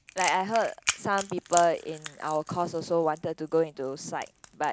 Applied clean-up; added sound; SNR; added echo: none; Crackle; 11 dB; none.